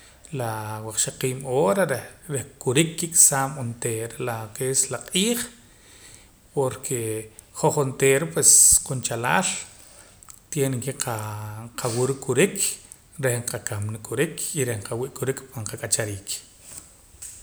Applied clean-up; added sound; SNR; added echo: none; none; none; none.